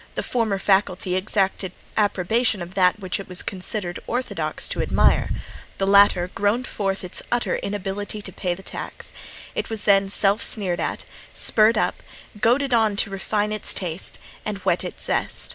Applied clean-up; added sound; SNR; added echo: none; none; none; none.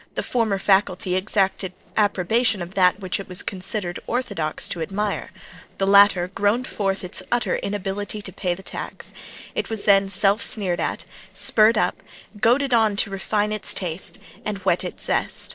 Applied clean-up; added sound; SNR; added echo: neural separator model SepFormer DNS4.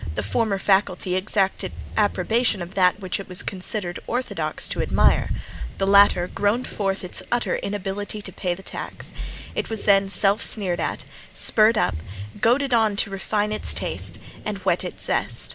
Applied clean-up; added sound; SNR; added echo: none; Ocean; 13 dB; none.